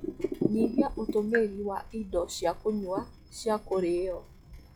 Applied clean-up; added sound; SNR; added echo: classical method log-MMSE.